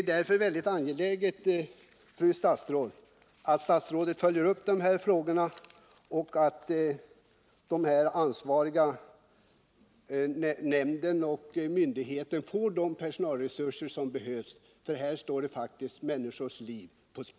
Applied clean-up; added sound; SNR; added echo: none; none; none; none.